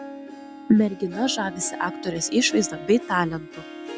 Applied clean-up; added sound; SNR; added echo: none; Harp; 12 dB; none.